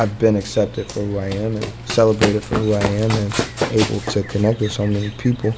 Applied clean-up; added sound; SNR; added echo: none; Run; 7 dB; none.